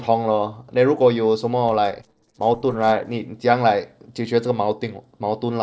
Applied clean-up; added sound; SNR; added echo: neural separator model SepFormer DNS4.